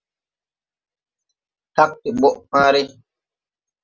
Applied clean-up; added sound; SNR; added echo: none; none; none; none.